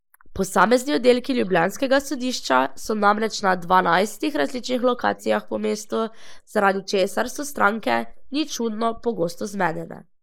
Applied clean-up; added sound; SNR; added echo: neural mask model Resemble Enhance denoiser.